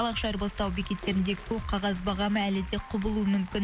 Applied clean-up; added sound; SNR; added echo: none; Splash, splatter + Applause; 19 dB; none.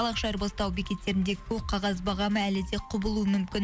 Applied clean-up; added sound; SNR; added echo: none; none; none; none.